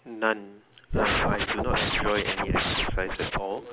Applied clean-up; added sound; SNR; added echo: none; Scratching (performance technique); -5 dB; none.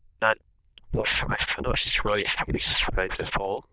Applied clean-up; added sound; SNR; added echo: neural diffusion model UNIVERSE++.